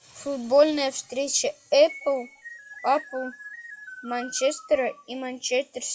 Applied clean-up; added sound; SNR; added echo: classical method WPE with log-MMSE.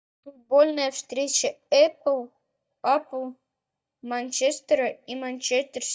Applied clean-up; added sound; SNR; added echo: neural mask model DeepFilterNet 3.